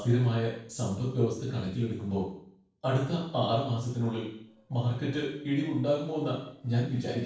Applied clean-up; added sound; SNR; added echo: neural separator model SepFormer DNS4.